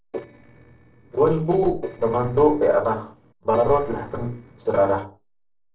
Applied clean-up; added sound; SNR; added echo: neural separator model SepFormer DNS4.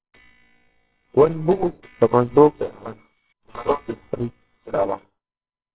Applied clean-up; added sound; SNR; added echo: neural separator model SepFormer WHAMR!.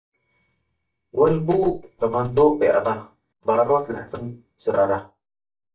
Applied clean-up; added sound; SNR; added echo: neural mask model DeepFilterNet 3.